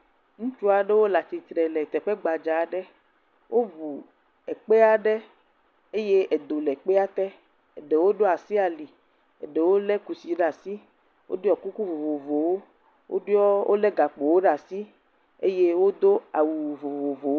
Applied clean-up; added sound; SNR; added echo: none; none; none; none.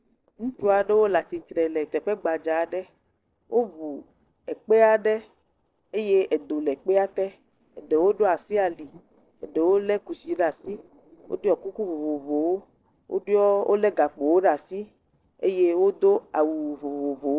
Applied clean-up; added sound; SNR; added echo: neural separator model SepFormer DNS4.